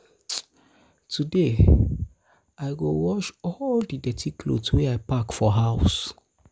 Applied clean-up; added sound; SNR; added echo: none; none; none; none.